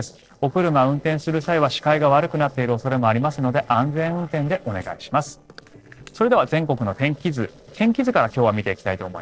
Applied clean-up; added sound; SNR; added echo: neural separator model SepFormer DNS4.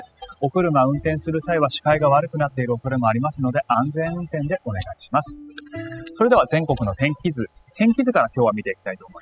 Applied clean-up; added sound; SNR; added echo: classical method spectral subtraction.